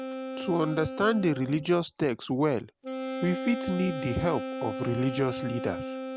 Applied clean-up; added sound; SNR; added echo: none; Wind instrument, woodwind instrument; 7 dB; none.